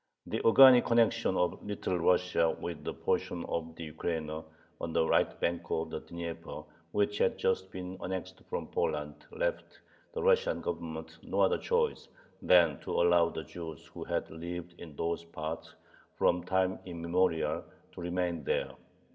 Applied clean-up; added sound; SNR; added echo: none; none; none; reverberation time 1.0 s.